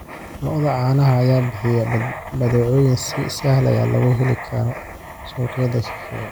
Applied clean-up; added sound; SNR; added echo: none; Writing; 13 dB; none.